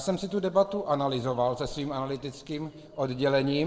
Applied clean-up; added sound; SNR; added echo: neural separator model SepFormer DNS4.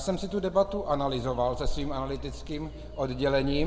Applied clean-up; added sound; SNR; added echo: none; Bird vocalization, bird call, bird song; 6 dB; reverberation time 0.8 s.